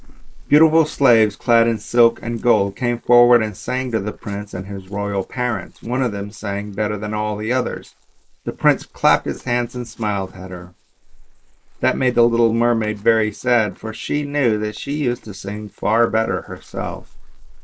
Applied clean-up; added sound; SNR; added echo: neural mask model Resemble Enhance denoiser.